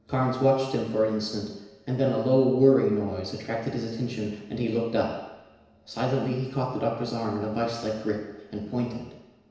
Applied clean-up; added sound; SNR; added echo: none; none; none; reverberation time 1.0 s.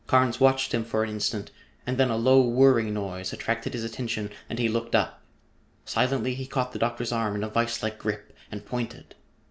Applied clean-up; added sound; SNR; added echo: none; none; none; none.